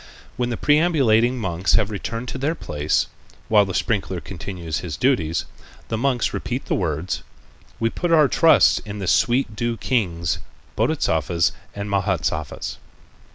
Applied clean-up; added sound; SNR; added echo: none; none; none; none.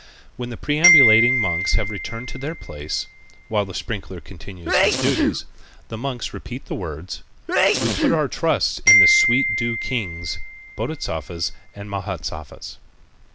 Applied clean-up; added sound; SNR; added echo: none; Sneeze + Glockenspiel; -3 dB; none.